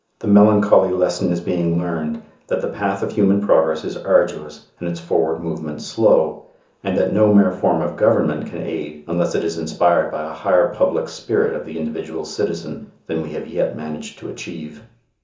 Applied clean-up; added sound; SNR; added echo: none; none; none; reverberation time 0.8 s.